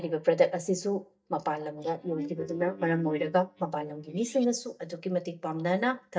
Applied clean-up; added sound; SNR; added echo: neural mask model DeepFilterNet 3.